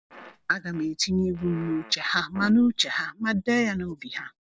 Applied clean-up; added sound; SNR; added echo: none; Fart; 20 dB; none.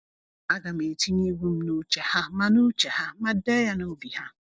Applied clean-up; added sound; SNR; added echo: none; none; none; none.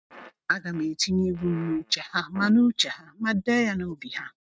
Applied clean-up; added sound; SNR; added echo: neural mask model RNNoise.